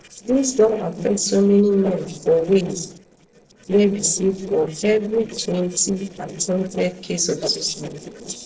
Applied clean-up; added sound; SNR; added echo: neural separator model SepFormer DNS4.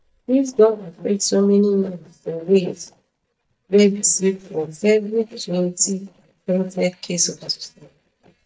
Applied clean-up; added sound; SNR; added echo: neural mask model DeepFilterNet 3.